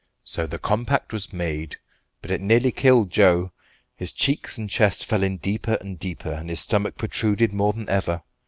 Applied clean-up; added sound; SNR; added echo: none; none; none; none.